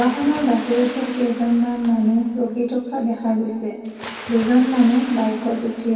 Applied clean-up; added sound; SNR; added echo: none; Water; 17 dB; reverberation time 2.5 s.